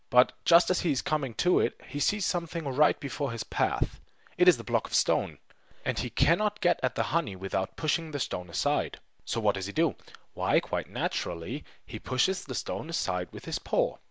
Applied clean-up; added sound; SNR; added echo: none; none; none; none.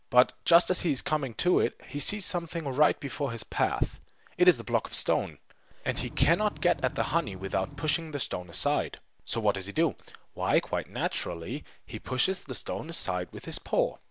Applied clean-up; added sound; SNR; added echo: none; Engine / Truck / Car; 15 dB; none.